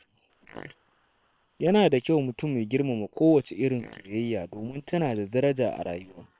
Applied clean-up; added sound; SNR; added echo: neural separator model SepFormer WHAM!.